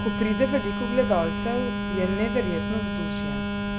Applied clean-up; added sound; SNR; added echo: none; Telephone; 0 dB; none.